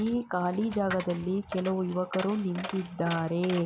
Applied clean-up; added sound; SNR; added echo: none; Coin (dropping); 12 dB; none.